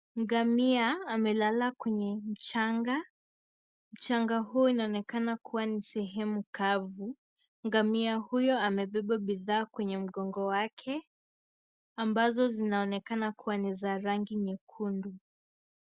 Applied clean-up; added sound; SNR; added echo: none; none; none; none.